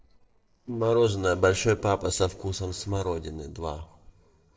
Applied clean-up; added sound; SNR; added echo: neural separator model SepFormer DNS4.